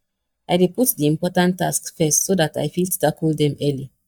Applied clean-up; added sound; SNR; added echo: neural mask model DeepFilterNet 3.